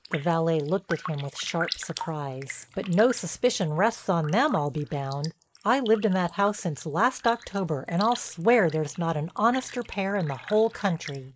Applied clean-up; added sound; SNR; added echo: neural mask model Resemble Enhance denoiser.